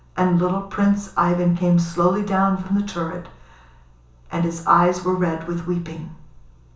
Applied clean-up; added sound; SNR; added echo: none; none; none; reverberation time 0.7 s.